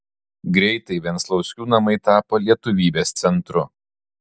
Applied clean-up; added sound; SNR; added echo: none; none; none; none.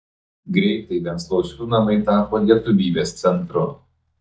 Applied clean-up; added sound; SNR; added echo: neural mask model DeepFilterNet 3.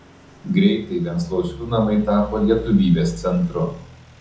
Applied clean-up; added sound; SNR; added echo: none; Idling / Truck; 16 dB; reverberation time 0.5 s.